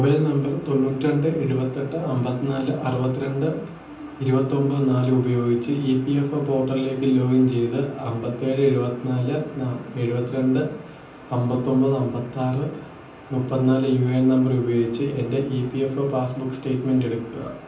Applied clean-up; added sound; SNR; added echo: none; none; none; reverberation time 0.6 s.